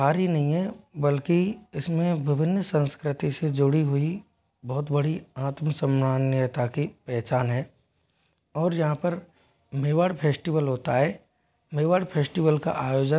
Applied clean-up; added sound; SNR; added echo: none; none; none; none.